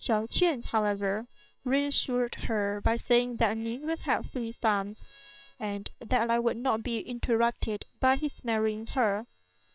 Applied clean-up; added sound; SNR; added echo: neural separator model SepFormer WHAM!.